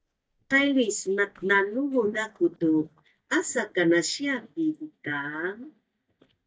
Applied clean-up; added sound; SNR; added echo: neural mask model DeepFilterNet 3.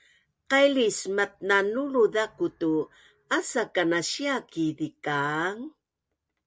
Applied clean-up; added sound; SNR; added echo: none; none; none; none.